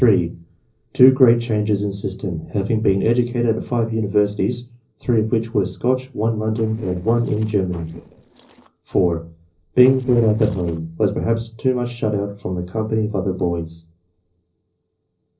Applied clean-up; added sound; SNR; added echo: neural separator model SepFormer DNS4.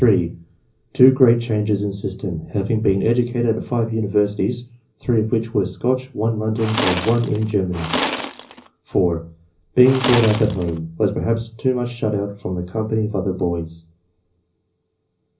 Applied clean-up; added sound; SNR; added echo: none; Tools; 6 dB; reverberation time 0.5 s.